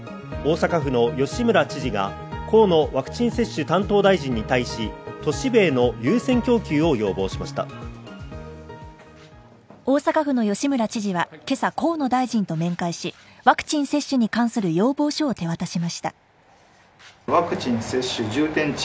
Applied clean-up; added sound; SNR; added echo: none; none; none; none.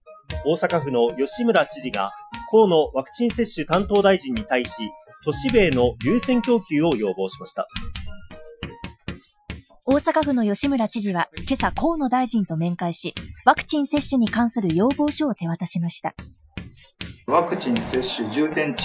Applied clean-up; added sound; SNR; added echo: classical method Wiener filter.